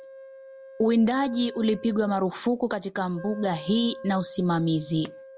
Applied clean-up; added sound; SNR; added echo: none; Wind instrument, woodwind instrument; 17 dB; none.